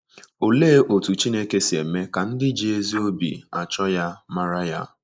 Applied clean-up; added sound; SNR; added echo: neural mask model Resemble Enhance denoiser.